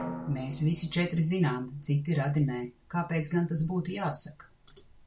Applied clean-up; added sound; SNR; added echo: none; Drum; 17 dB; none.